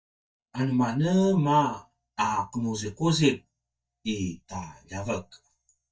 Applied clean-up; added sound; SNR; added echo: neural mask model DeepFilterNet 3.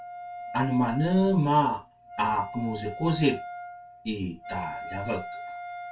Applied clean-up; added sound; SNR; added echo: none; Wind instrument, woodwind instrument; 11 dB; reverberation time 0.2 s.